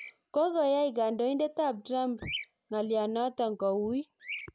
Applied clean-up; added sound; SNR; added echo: none; Bird vocalization, bird call, bird song; 16 dB; none.